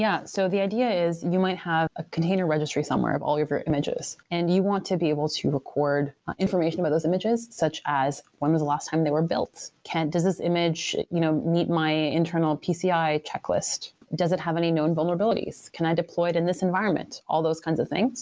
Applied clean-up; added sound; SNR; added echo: none; none; none; none.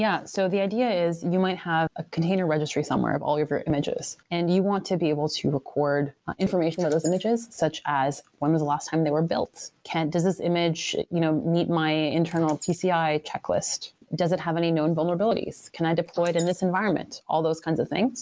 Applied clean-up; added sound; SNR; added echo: neural mask model Resemble Enhance denoiser.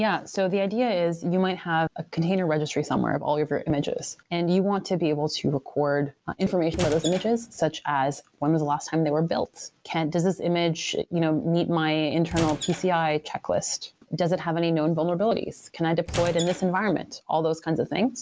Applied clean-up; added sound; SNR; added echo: none; Squeak / Wood; 10 dB; none.